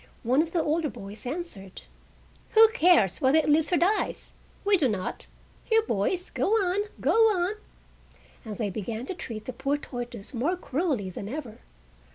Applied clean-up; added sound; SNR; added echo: none; none; none; none.